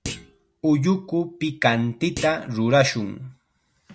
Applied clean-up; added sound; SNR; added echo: none; Thump, thud; 17 dB; none.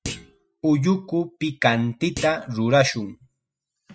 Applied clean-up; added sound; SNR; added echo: classical method spectral subtraction.